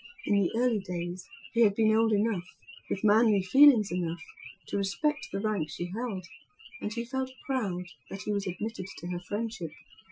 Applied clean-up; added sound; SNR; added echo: classical method Wiener filter.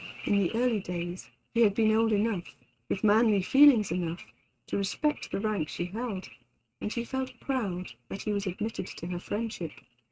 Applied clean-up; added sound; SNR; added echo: neural mask model RNNoise.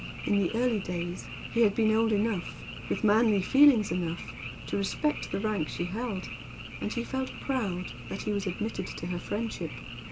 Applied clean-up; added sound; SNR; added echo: none; Frog; 11 dB; none.